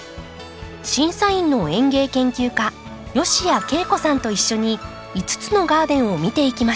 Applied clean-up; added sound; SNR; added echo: none; none; none; none.